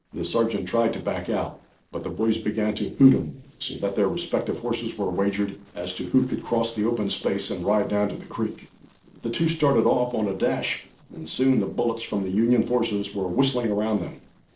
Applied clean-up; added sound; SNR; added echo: neural separator model SepFormer DNS4.